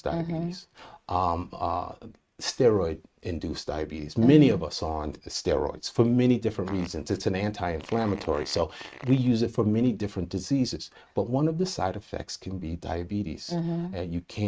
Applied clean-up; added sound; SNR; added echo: neural mask model RNNoise.